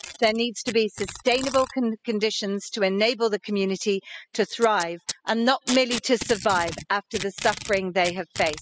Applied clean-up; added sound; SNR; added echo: classical method spectral subtraction.